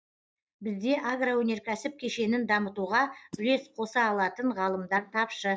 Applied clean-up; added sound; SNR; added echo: neural mask model DeepFilterNet 3.